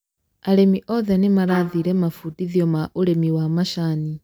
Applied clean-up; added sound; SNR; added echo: none; Trumpet; 14 dB; none.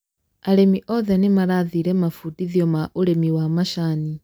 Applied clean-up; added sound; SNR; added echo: none; none; none; none.